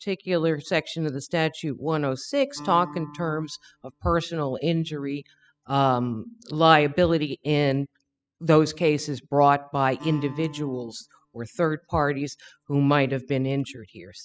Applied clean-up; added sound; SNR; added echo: classical method spectral subtraction.